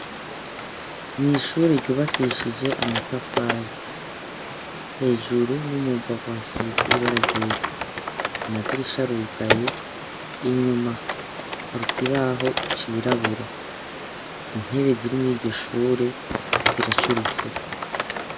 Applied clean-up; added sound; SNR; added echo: none; Stream / Liquid + Typing; 2 dB; none.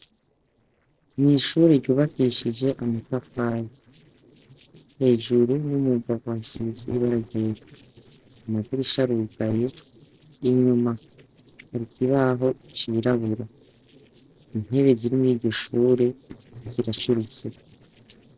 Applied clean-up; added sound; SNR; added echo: neural separator model SepFormer DNS4.